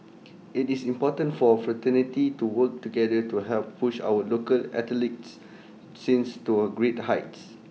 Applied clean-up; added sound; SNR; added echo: none; none; none; none.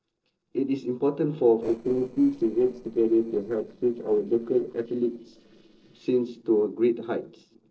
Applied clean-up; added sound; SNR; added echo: neural separator model SepFormer DNS4.